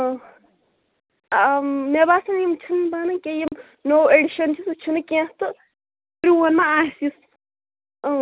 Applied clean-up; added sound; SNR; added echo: none; none; none; none.